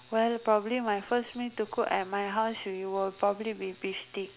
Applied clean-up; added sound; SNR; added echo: none; none; none; none.